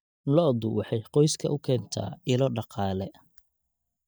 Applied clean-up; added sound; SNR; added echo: neural mask model DeepFilterNet 3.